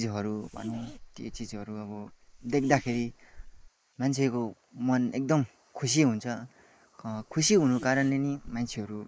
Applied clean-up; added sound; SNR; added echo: neural mask model Resemble Enhance denoiser.